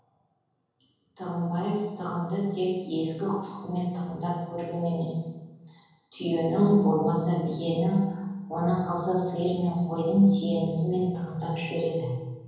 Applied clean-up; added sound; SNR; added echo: none; none; none; reverberation time 1.3 s.